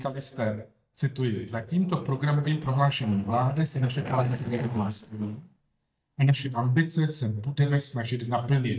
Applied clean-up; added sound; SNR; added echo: neural mask model DeepFilterNet 3.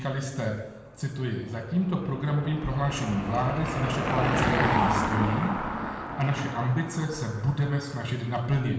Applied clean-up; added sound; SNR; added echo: none; Car passing by / Engine; 3 dB; reverberation time 1.0 s.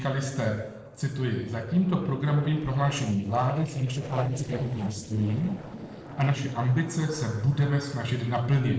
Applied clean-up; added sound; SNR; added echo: neural separator model SepFormer DNS4.